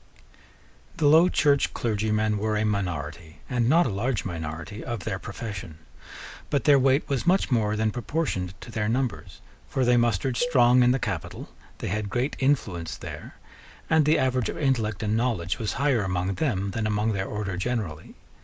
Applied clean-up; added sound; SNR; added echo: none; Cowbell; 14 dB; none.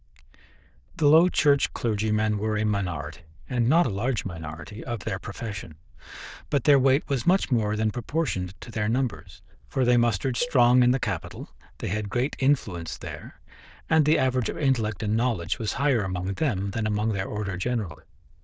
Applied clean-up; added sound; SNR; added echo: neural diffusion model UNIVERSE++.